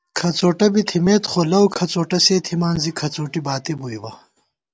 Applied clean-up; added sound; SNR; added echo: none; none; none; none.